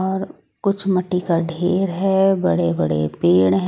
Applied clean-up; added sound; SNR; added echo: none; none; none; none.